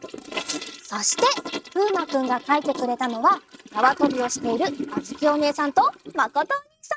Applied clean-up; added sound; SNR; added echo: neural mask model RNNoise.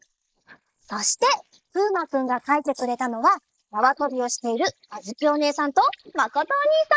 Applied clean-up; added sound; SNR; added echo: neural mask model Resemble Enhance denoiser.